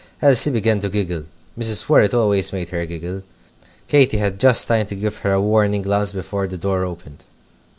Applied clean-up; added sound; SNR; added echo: none; none; none; none.